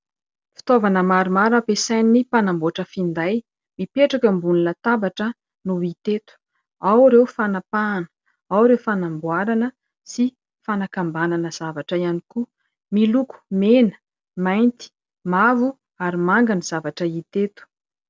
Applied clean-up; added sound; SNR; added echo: none; none; none; none.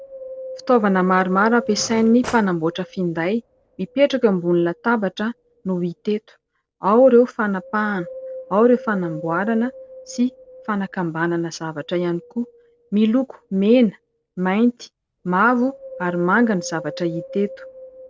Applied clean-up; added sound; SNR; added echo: none; Cutlery, silverware / Drawer open or close + Wind; 18 dB; none.